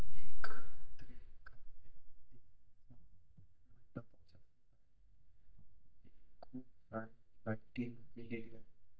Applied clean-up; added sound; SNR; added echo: neural mask model DeepFilterNet 3.